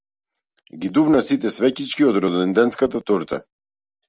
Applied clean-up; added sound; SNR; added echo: none; none; none; none.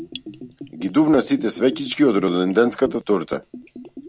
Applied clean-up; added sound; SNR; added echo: none; Bathtub (filling or washing) / Gurgling; 16 dB; none.